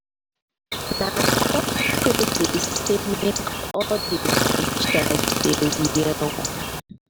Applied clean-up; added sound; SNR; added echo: none; Chirp, tweet; -3 dB; none.